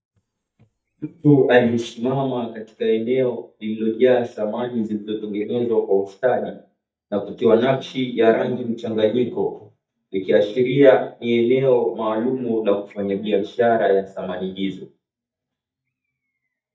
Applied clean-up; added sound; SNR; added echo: neural mask model DeepFilterNet 3.